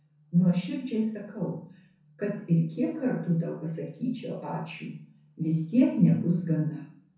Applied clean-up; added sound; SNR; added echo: none; none; none; reverberation time 0.5 s.